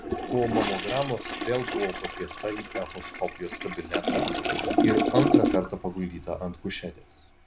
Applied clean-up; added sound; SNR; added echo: none; Toilet flush; -2 dB; none.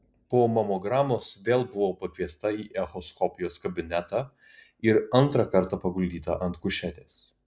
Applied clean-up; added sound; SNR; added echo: none; none; none; none.